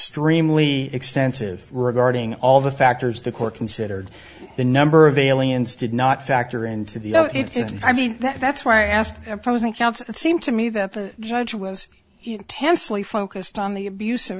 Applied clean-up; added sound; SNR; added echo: none; none; none; none.